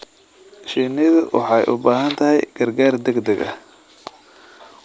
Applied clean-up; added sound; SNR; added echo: none; none; none; none.